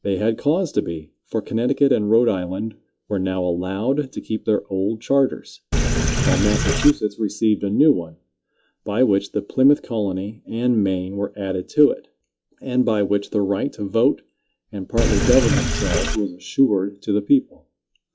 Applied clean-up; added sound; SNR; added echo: classical method log-MMSE.